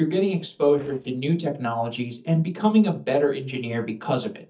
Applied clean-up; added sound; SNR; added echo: neural mask model DeepFilterNet 3.